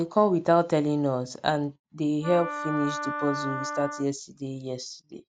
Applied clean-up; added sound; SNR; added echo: none; Wind instrument, woodwind instrument; 7 dB; none.